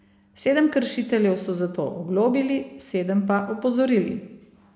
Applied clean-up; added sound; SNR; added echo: none; none; none; none.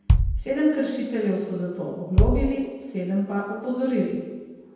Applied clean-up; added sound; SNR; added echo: none; Bass drum; 0 dB; reverberation time 1.1 s.